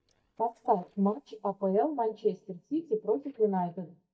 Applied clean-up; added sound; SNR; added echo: neural mask model DeepFilterNet 3.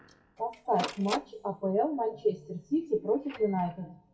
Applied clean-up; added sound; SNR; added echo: classical method WPE with log-MMSE.